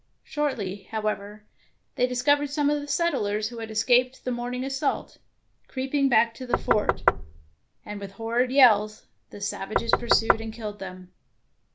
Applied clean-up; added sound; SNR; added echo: none; Knock; -1 dB; none.